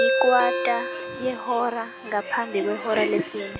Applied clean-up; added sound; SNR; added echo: none; Ringtone; 4 dB; none.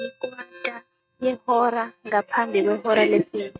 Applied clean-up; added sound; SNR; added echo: neural mask model RNNoise.